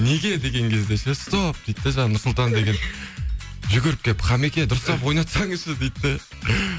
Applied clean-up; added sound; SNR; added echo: none; none; none; none.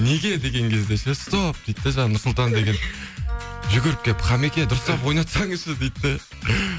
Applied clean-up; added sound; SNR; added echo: none; Wind instrument, woodwind instrument; 18 dB; none.